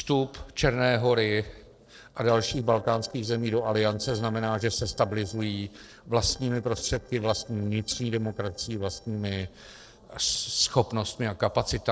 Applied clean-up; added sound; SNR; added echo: neural separator model SepFormer DNS4.